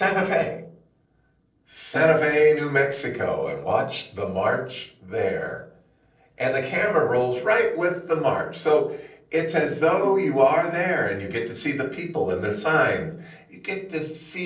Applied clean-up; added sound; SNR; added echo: neural separator model SepFormer DNS4.